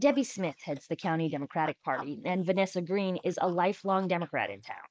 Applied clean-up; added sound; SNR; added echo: neural mask model Resemble Enhance denoiser.